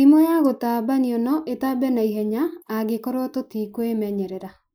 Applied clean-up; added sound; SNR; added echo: neural mask model Resemble Enhance denoiser.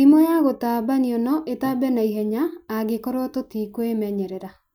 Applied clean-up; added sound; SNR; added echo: none; none; none; none.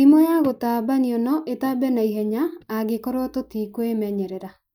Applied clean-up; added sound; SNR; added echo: neural mask model DeepFilterNet 3.